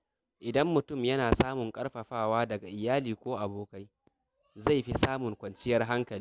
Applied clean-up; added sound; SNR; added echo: none; none; none; none.